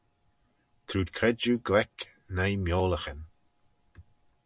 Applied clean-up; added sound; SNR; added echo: none; none; none; none.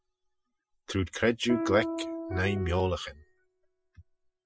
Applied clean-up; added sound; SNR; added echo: classical method spectral subtraction.